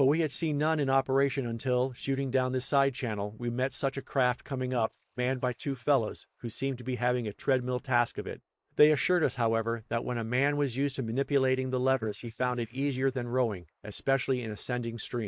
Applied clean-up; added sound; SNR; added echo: neural mask model Resemble Enhance denoiser.